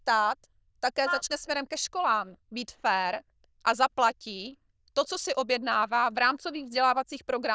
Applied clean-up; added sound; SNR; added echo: neural diffusion model UNIVERSE++.